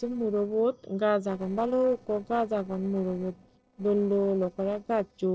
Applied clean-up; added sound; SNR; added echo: neural separator model SepFormer DNS4.